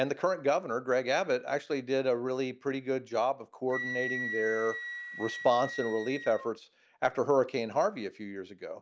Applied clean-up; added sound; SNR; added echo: none; Wind instrument, woodwind instrument; 12 dB; none.